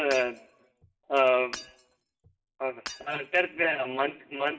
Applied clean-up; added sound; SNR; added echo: none; Shatter / Hammer; 17 dB; reverberation time 0.5 s.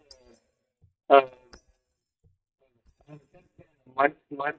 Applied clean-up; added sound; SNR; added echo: neural mask model DeepFilterNet 3.